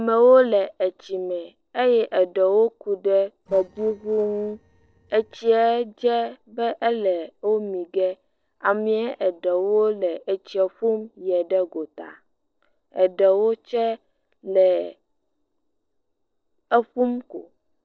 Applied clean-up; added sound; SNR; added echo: neural separator model SepFormer DNS4.